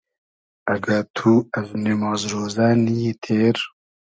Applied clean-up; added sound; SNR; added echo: none; none; none; none.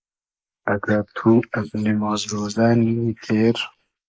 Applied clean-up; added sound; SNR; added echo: neural mask model Resemble Enhance denoiser.